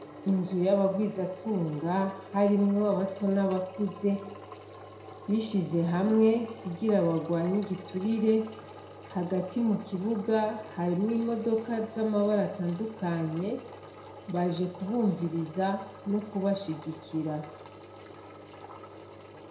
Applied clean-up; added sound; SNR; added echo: none; Engine; 16 dB; reverberation time 0.5 s.